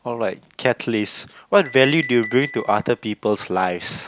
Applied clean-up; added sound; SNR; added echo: none; Chink, clink; 17 dB; none.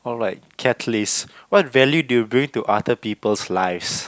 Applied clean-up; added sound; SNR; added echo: none; none; none; none.